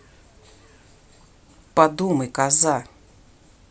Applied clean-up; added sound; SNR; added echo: none; none; none; none.